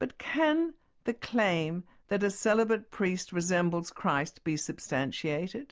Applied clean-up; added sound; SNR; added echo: none; none; none; none.